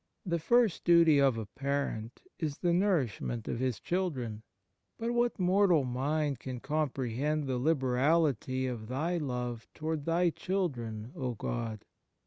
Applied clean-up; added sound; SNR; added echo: none; none; none; none.